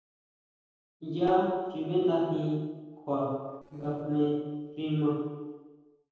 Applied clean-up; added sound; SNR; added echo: neural separator model SepFormer DNS4.